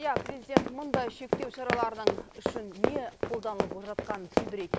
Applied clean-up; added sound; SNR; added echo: none; Run; -4 dB; none.